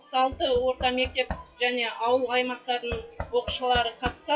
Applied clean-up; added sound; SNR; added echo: classical method WPE with log-MMSE.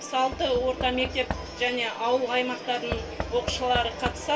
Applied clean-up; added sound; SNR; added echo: none; Knock / Wood; 10 dB; reverberation time 0.2 s.